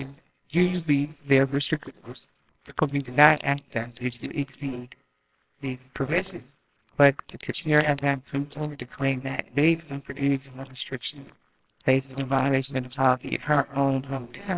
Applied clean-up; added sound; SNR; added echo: neural separator model SepFormer WHAMR!.